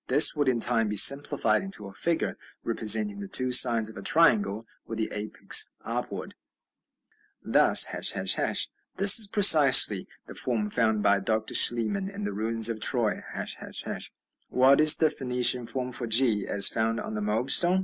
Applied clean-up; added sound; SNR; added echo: none; none; none; none.